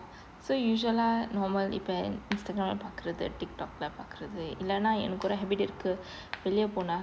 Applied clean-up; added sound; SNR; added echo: none; none; none; none.